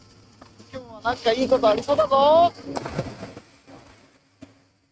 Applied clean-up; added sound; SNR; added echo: neural mask model RNNoise.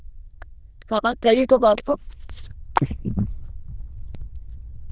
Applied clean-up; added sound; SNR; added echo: neural diffusion model UNIVERSE++.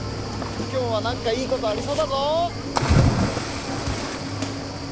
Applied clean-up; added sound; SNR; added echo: none; Cricket / Waves, surf; -2 dB; none.